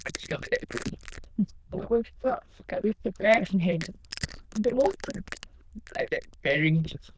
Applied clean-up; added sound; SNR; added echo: neural diffusion model UNIVERSE++.